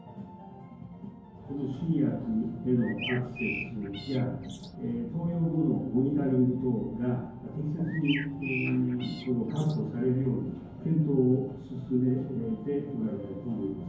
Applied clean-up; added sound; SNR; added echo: none; Bird; 10 dB; reverberation time 0.9 s.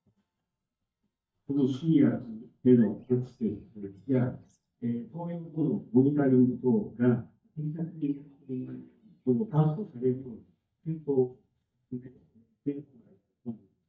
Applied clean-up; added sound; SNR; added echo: neural mask model DeepFilterNet 3.